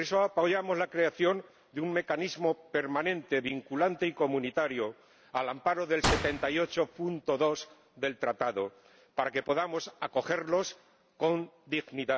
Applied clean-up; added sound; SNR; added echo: none; Gunshot, gunfire; 6 dB; none.